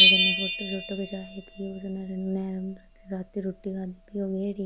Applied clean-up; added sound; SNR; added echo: none; Bell; -4 dB; none.